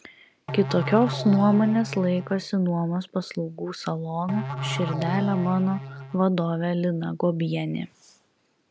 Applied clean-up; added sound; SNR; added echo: none; Musical instrument; 8 dB; none.